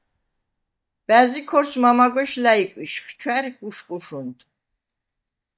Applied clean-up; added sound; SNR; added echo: neural mask model DeepFilterNet 3.